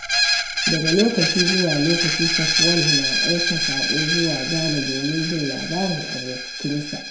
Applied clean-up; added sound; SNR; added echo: none; Screech; -1 dB; reverberation time 0.6 s.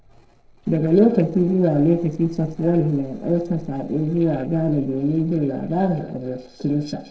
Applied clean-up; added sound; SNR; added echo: neural separator model SepFormer DNS4.